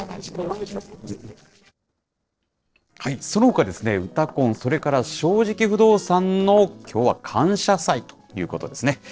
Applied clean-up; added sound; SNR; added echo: neural separator model SepFormer DNS4.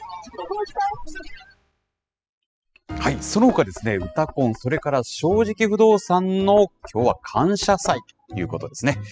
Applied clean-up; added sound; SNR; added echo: classical method spectral subtraction.